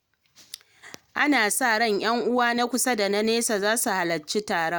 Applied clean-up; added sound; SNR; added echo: none; none; none; none.